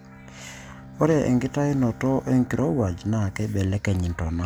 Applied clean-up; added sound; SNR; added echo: none; Bowed string instrument; 20 dB; none.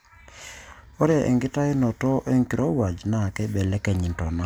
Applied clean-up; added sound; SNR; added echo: none; none; none; none.